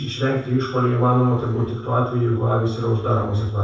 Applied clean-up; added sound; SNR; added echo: neural separator model SepFormer DNS4.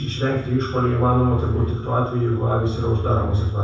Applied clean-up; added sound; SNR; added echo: none; Bowed string instrument; 9 dB; reverberation time 0.7 s.